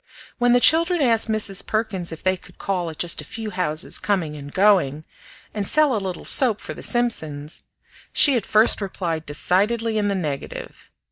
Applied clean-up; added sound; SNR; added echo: neural mask model DeepFilterNet 3.